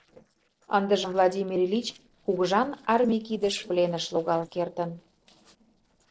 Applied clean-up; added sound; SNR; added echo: neural separator model SepFormer DNS4.